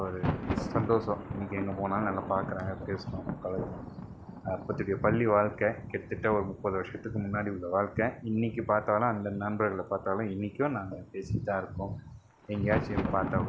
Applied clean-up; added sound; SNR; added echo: none; Thunder; 9 dB; none.